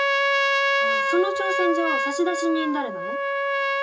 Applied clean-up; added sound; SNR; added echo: none; Trumpet; -5 dB; reverberation time 0.2 s.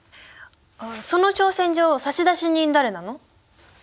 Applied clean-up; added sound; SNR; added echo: none; none; none; none.